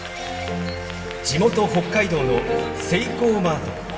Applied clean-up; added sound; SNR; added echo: none; Applause / Clapping; 16 dB; reverberation time 2.0 s.